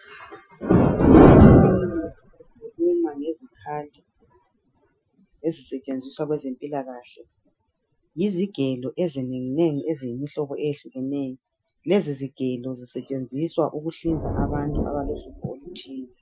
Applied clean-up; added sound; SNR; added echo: classical method Wiener filter.